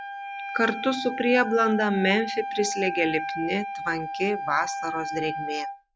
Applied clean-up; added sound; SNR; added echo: none; Wind instrument, woodwind instrument; 6 dB; none.